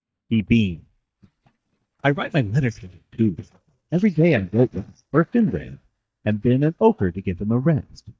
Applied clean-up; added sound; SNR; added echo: neural mask model DeepFilterNet 3.